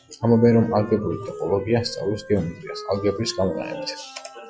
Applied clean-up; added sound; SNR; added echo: classical method log-MMSE.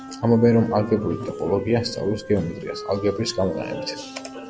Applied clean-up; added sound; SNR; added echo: none; Wind instrument, woodwind instrument; 15 dB; none.